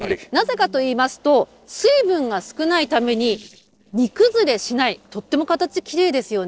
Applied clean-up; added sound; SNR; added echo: neural separator model SepFormer DNS4.